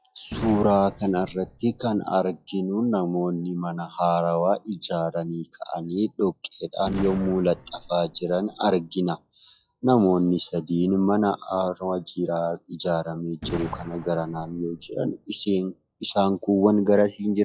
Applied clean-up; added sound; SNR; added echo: classical method log-MMSE.